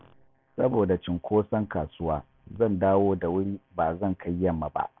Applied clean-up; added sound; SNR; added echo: none; none; none; none.